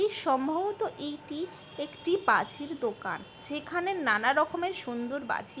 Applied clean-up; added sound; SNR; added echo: none; none; none; none.